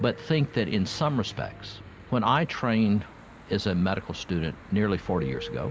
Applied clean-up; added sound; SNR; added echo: none; Keyboard (musical) + Church bell / Traffic noise, roadway noise; 16 dB; none.